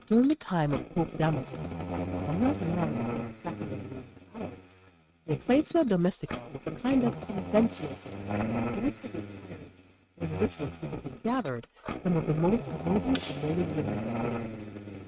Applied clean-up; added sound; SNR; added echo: neural mask model RNNoise.